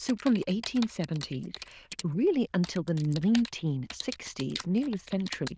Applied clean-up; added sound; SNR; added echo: neural diffusion model UNIVERSE++.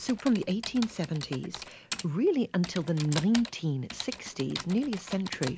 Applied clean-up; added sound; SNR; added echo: none; Typing; 12 dB; none.